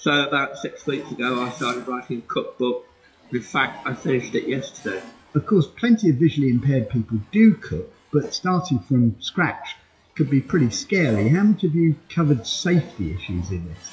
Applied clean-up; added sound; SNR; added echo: classical method WPE with log-MMSE.